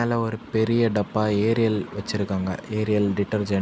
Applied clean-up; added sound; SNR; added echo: none; none; none; none.